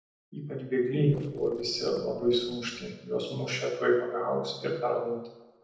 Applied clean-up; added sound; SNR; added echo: neural separator model SepFormer DNS4.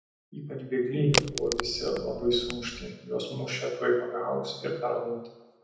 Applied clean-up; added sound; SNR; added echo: none; Crack; 3 dB; reverberation time 0.9 s.